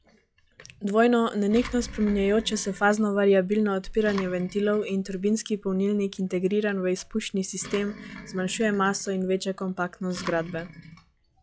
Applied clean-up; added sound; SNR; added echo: classical method log-MMSE.